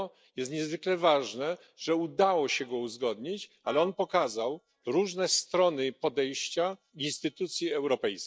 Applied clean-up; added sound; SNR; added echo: neural mask model DeepFilterNet 3.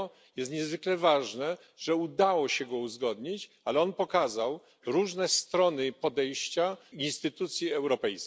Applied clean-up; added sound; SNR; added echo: none; none; none; none.